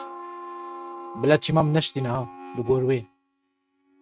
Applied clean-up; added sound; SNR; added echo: neural mask model RNNoise.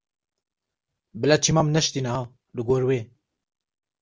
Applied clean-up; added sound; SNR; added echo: none; none; none; none.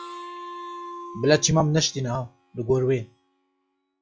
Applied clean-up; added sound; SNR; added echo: classical method log-MMSE.